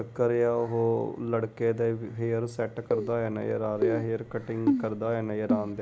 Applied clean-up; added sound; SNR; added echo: none; Keyboard (musical); 3 dB; none.